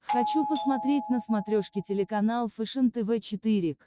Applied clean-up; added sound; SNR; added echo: neural mask model RNNoise.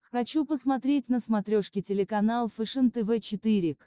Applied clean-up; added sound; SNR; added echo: neural mask model Resemble Enhance denoiser.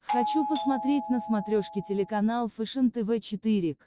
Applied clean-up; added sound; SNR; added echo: none; Doorbell; 6 dB; none.